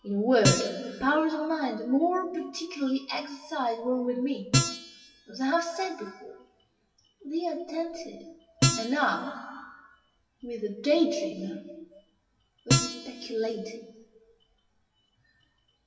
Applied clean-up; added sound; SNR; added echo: classical method WPE with log-MMSE.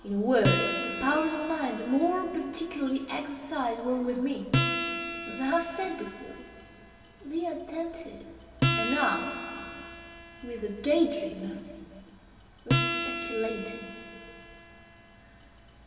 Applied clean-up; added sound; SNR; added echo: none; Acoustic guitar; 1 dB; reverberation time 2.5 s.